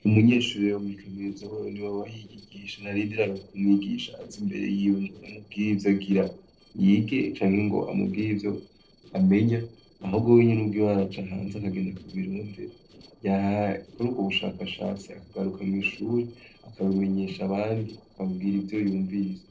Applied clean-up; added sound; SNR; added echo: neural separator model SepFormer DNS4.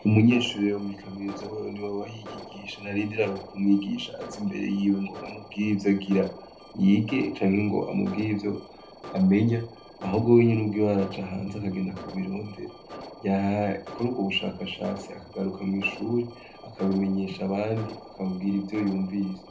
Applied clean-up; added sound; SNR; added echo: none; Alarm; 17 dB; reverberation time 0.3 s.